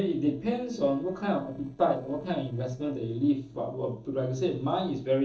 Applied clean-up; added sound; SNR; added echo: neural separator model SepFormer DNS4.